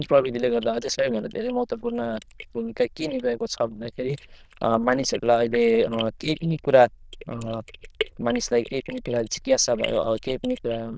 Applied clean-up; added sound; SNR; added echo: neural diffusion model UNIVERSE++.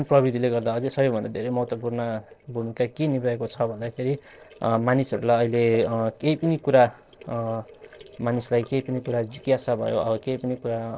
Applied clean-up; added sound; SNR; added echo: neural separator model SepFormer DNS4.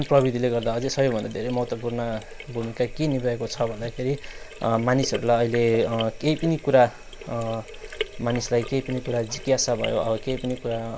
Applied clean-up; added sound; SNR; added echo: none; Sink (filling or washing); 13 dB; none.